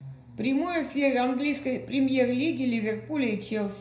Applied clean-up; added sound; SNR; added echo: none; none; none; reverberation time 0.4 s.